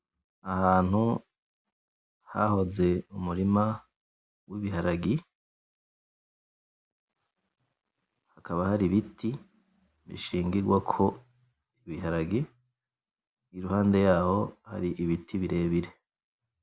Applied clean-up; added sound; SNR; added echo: none; none; none; none.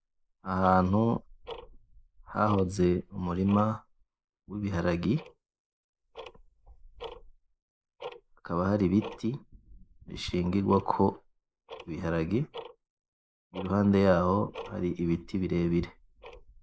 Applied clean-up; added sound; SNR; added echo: neural mask model Resemble Enhance denoiser.